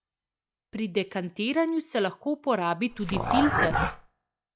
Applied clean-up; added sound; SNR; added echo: classical method log-MMSE.